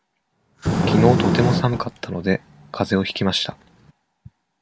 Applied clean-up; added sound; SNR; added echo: none; Fire; 1 dB; none.